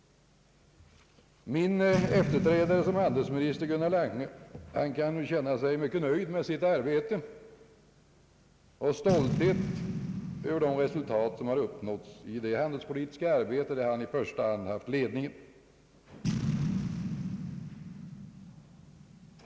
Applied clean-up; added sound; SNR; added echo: none; Boom; 7 dB; none.